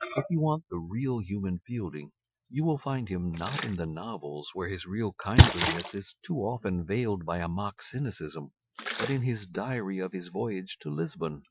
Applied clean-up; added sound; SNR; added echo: classical method Wiener filter.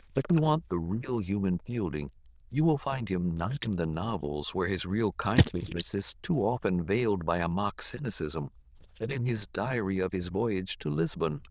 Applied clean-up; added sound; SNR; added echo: neural diffusion model UNIVERSE++.